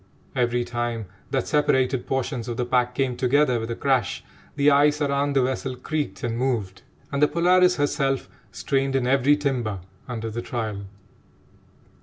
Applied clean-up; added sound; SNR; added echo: none; none; none; none.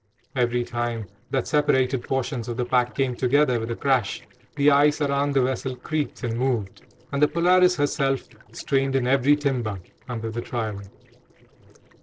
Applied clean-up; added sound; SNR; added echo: neural separator model SepFormer DNS4.